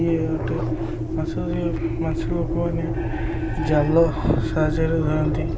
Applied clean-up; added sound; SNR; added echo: none; Engine; 0 dB; none.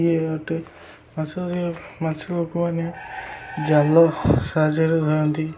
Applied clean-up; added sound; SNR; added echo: none; none; none; none.